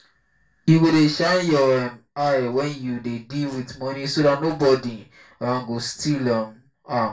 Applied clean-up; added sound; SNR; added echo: none; none; none; reverberation time 0.2 s.